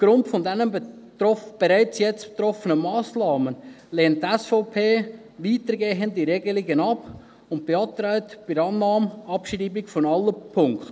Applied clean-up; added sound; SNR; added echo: none; none; none; none.